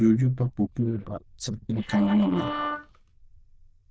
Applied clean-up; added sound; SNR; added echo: neural diffusion model UNIVERSE++.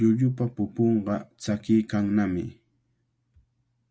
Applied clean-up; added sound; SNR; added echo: none; none; none; none.